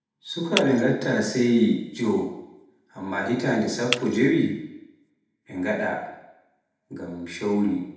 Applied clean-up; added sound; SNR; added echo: none; Shatter; 13 dB; reverberation time 0.8 s.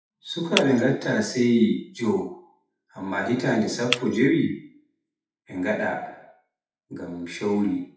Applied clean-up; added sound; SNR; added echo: classical method WPE with log-MMSE.